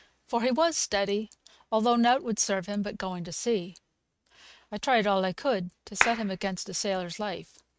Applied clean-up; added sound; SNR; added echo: neural mask model RNNoise.